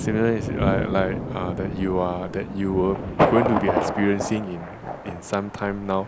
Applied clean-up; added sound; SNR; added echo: none; Thunder; 2 dB; none.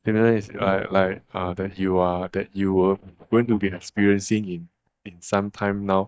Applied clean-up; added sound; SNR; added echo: neural mask model DeepFilterNet 3.